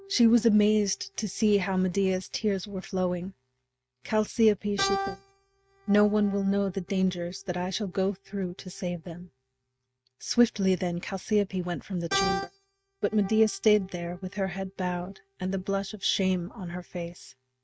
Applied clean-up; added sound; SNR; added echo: neural mask model RNNoise.